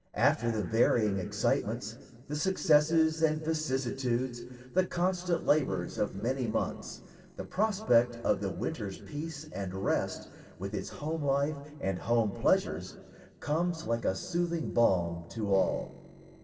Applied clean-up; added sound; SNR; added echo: neural separator model SepFormer DNS4.